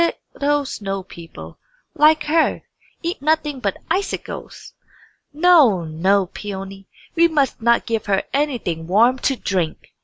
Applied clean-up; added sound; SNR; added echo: none; none; none; none.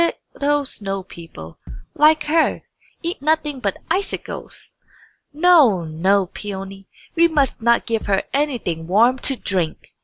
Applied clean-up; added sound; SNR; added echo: none; Bass drum; 10 dB; none.